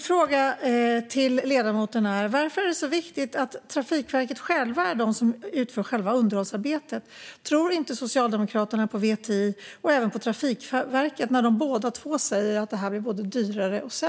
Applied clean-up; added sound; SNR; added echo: none; none; none; none.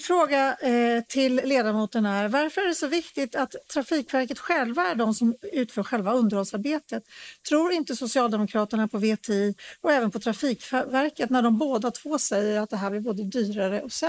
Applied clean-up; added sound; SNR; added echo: neural mask model Resemble Enhance denoiser.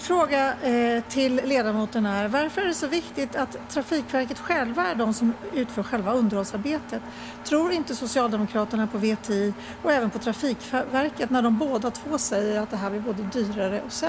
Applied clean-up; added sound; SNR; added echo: none; Engine; 14 dB; none.